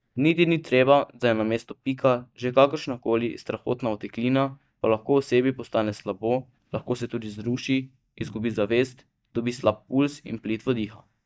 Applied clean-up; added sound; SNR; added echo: neural mask model DeepFilterNet 3.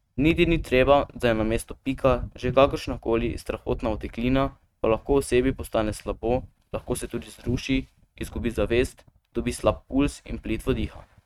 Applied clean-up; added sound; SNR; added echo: neural mask model RNNoise.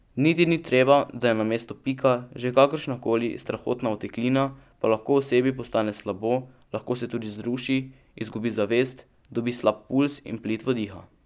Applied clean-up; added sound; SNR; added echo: none; none; none; none.